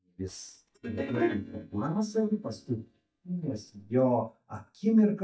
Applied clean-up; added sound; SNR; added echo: neural mask model DeepFilterNet 3.